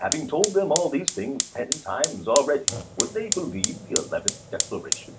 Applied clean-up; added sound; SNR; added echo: none; Fire; 2 dB; none.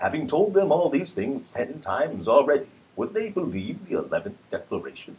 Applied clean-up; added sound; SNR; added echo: none; none; none; none.